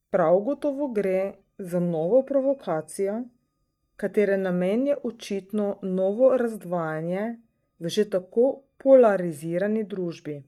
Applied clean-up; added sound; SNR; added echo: neural mask model DeepFilterNet 3.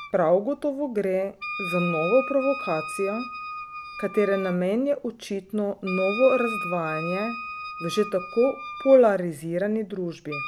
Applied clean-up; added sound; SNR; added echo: none; Wind instrument, woodwind instrument; 10 dB; none.